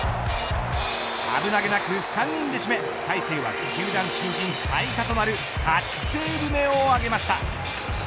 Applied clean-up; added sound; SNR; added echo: none; none; none; none.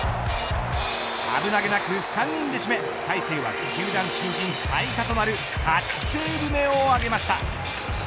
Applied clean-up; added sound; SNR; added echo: none; Camera; 16 dB; none.